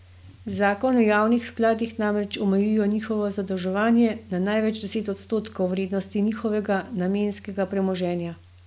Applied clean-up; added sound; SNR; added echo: none; none; none; none.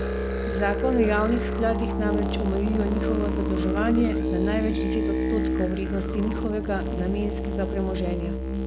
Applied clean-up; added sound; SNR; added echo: none; Musical instrument; -2 dB; none.